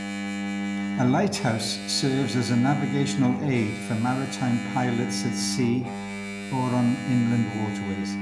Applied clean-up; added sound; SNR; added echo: none; Engine; 5 dB; none.